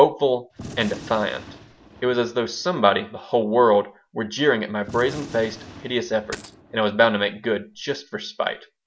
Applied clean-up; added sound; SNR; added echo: none; Coin (dropping) + Gunshot, gunfire; 18 dB; none.